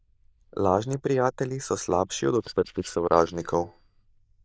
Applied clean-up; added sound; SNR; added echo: neural diffusion model UNIVERSE++.